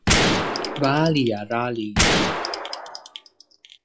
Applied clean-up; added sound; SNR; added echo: classical method log-MMSE.